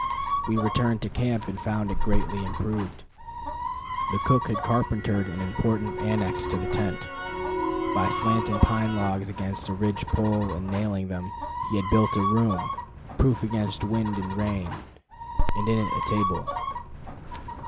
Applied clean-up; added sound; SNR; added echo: none; Crackle + Chicken, rooster; 2 dB; none.